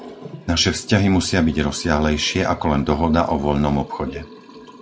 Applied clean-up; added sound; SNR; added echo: none; Liquid; 19 dB; none.